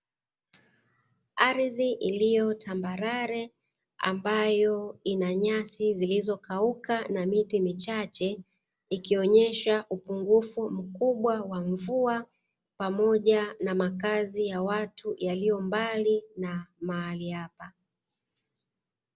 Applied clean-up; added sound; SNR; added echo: none; none; none; none.